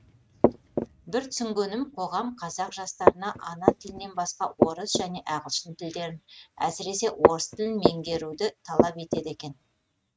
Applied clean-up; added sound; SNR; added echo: neural mask model RNNoise.